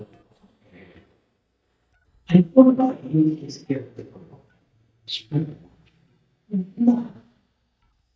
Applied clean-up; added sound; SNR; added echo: neural mask model DeepFilterNet 3.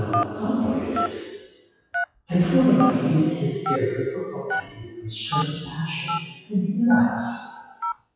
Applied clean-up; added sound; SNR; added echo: classical method WPE with log-MMSE.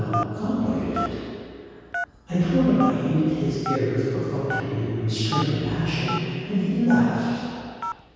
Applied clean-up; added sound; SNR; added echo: none; Telephone; 10 dB; reverberation time 2.2 s.